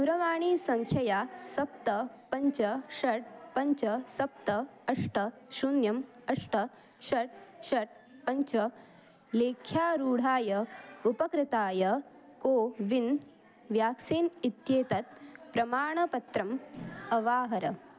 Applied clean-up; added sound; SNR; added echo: none; none; none; none.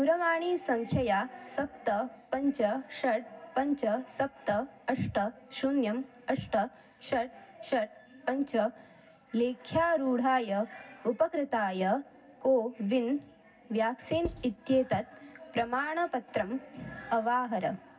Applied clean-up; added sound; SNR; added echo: none; Writing; 12 dB; reverberation time 0.4 s.